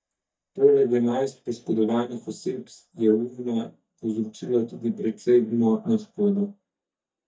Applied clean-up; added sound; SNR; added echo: neural mask model DeepFilterNet 3.